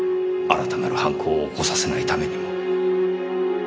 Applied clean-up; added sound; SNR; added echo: none; none; none; none.